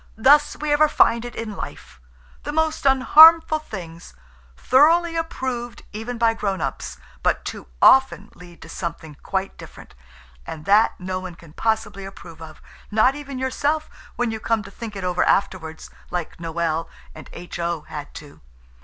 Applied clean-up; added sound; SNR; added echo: none; none; none; none.